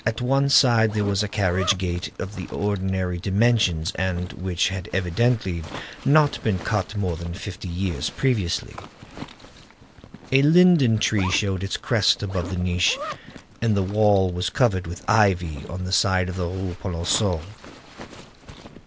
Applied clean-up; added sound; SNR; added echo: none; Zipper (clothing); 18 dB; none.